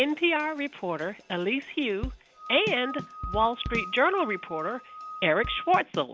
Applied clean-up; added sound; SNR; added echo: none; Screech / Glass; 12 dB; none.